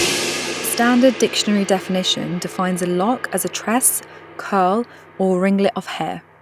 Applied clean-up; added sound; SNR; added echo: none; Crash cymbal; 10 dB; none.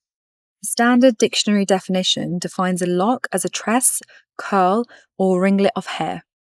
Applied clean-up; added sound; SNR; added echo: neural mask model Resemble Enhance denoiser.